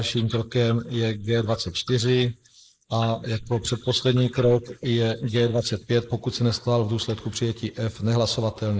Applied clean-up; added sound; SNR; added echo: neural mask model Resemble Enhance denoiser.